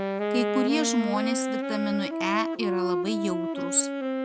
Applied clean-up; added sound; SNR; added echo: none; Wind instrument, woodwind instrument; 0 dB; none.